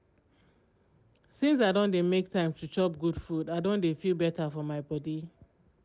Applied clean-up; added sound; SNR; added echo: none; none; none; none.